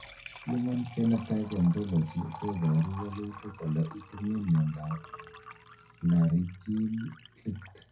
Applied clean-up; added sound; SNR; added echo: none; Liquid; 18 dB; reverberation time 0.3 s.